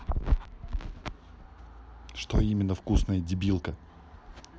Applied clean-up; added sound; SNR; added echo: none; none; none; none.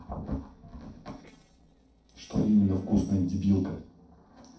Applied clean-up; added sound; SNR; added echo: neural separator model SepFormer DNS4.